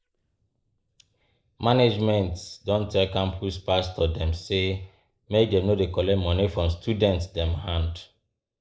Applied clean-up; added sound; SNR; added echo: neural mask model Resemble Enhance denoiser.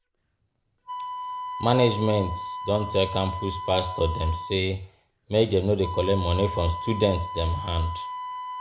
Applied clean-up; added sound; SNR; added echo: none; Wind instrument, woodwind instrument; 9 dB; none.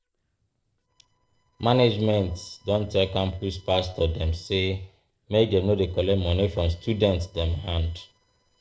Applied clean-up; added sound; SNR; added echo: neural separator model SepFormer DNS4.